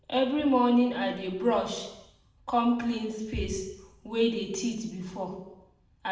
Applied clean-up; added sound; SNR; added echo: none; none; none; reverberation time 0.8 s.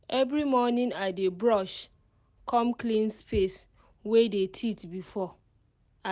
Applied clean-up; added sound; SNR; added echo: none; none; none; none.